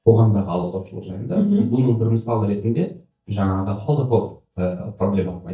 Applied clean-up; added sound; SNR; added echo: neural mask model DeepFilterNet 3.